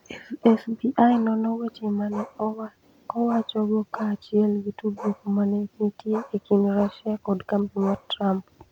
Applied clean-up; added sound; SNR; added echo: none; Bark; 19 dB; none.